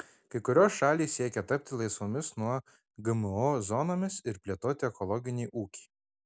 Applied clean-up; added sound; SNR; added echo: none; none; none; none.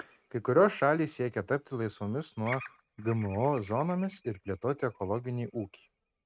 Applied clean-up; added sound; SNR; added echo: neural mask model RNNoise.